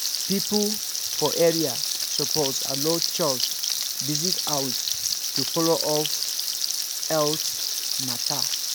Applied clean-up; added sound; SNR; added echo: none; Frying (food); -2 dB; none.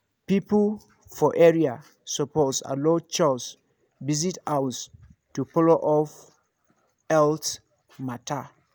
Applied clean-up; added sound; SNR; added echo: none; none; none; none.